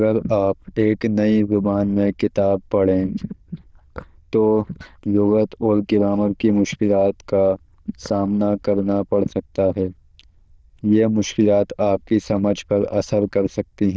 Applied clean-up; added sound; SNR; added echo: neural diffusion model UNIVERSE++.